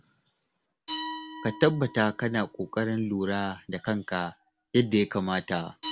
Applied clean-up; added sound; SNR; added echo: none; Glass; -1 dB; none.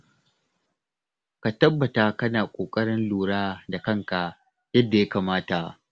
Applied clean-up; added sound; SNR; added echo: none; none; none; none.